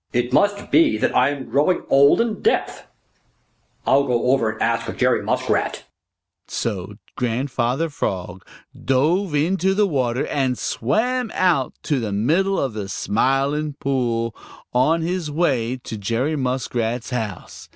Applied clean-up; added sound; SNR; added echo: none; none; none; none.